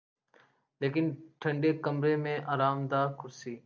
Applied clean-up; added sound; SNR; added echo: none; none; none; none.